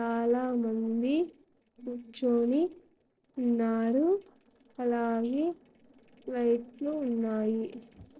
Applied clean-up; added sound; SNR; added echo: neural separator model SepFormer DNS4.